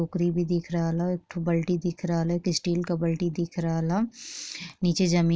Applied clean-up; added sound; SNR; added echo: none; none; none; none.